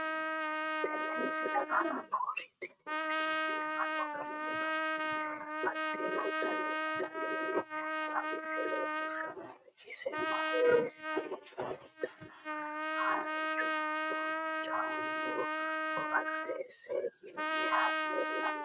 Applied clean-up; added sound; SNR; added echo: neural mask model RNNoise.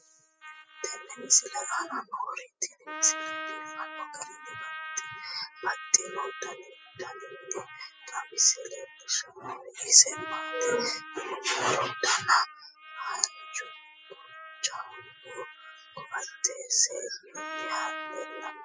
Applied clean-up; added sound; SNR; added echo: classical method spectral subtraction.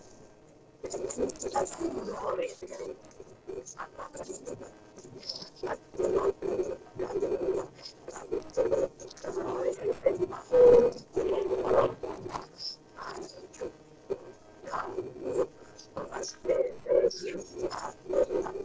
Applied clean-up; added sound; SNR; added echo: neural separator model SepFormer DNS4.